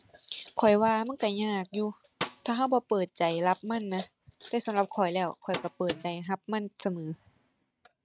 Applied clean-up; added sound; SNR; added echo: neural mask model RNNoise.